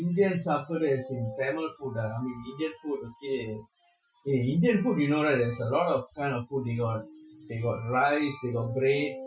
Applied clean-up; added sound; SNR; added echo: classical method Wiener filter.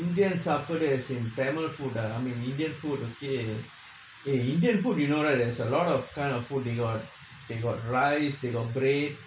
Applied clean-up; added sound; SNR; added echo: none; none; none; none.